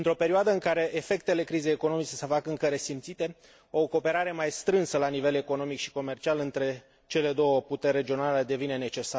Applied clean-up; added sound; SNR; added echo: none; none; none; none.